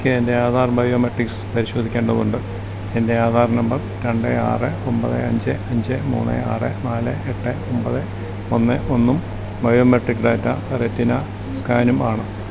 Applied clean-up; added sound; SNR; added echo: none; none; none; none.